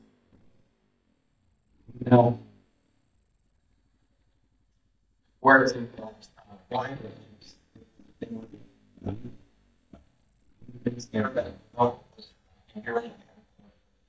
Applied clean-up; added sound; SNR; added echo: neural mask model DeepFilterNet 3.